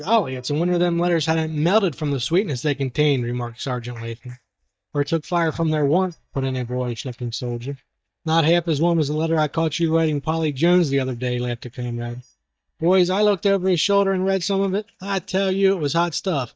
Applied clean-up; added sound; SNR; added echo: neural mask model DeepFilterNet 3.